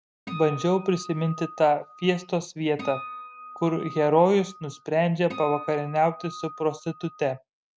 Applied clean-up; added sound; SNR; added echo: none; Acoustic guitar; 15 dB; none.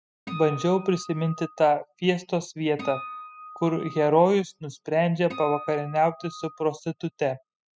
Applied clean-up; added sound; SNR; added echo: classical method spectral subtraction.